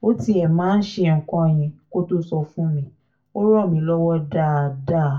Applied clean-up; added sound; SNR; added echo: none; none; none; reverberation time 0.2 s.